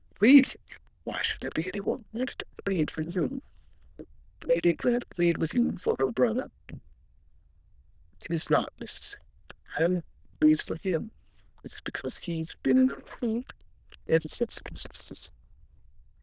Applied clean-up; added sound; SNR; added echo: neural diffusion model UNIVERSE++.